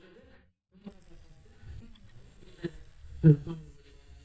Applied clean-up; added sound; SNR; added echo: neural mask model DeepFilterNet 3.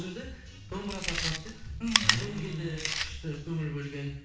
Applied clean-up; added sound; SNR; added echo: none; Chewing, mastication; -1 dB; reverberation time 0.8 s.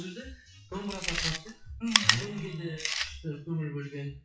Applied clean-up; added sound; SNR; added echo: classical method WPE with log-MMSE.